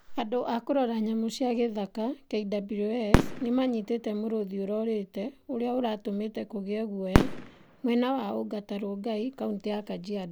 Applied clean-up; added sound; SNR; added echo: none; Fireworks; 4 dB; none.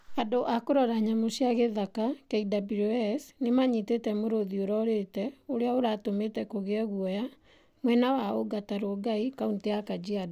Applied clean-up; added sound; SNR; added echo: none; none; none; none.